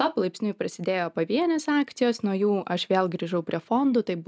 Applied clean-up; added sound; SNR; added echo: none; none; none; none.